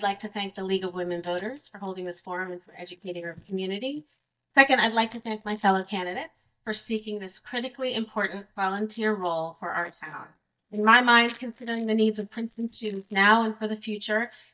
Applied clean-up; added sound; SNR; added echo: neural mask model DeepFilterNet 3.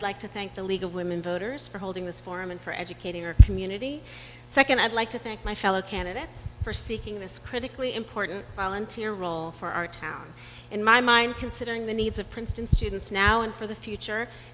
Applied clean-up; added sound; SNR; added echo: none; none; none; none.